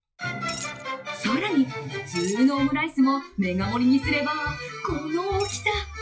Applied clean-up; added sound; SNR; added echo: classical method WPE with log-MMSE.